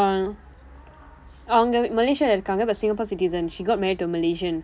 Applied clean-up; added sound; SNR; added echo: none; none; none; none.